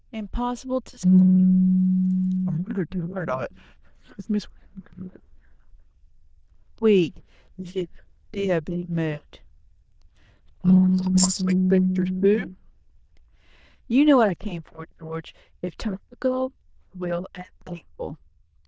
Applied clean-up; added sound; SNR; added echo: neural diffusion model UNIVERSE++.